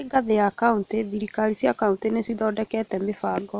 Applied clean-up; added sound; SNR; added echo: none; none; none; none.